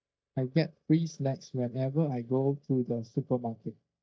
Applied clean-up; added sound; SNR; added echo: neural mask model DeepFilterNet 3.